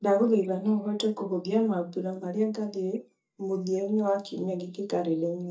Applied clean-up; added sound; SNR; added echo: neural mask model DeepFilterNet 3.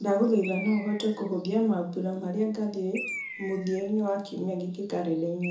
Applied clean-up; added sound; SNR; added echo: none; Bird; 16 dB; reverberation time 0.6 s.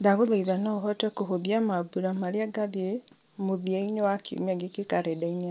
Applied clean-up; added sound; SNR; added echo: none; none; none; none.